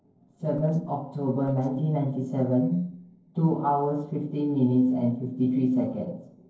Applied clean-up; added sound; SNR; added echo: neural separator model SepFormer DNS4.